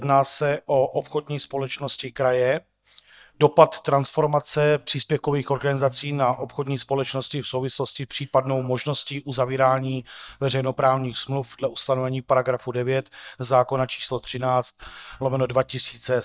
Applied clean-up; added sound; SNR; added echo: neural mask model DeepFilterNet 3.